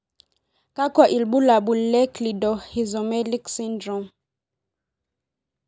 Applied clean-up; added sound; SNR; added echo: none; none; none; none.